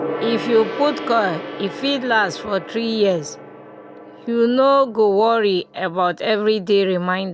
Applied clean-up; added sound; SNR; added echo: none; Gong; 12 dB; none.